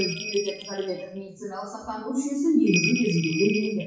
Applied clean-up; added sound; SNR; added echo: classical method WPE with log-MMSE.